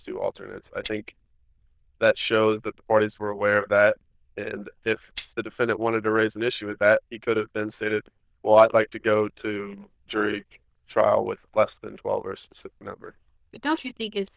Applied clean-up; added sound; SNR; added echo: neural diffusion model UNIVERSE++.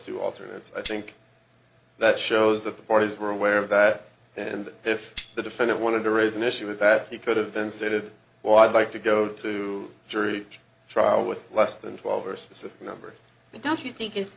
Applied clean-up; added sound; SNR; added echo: none; Tambourine; 4 dB; none.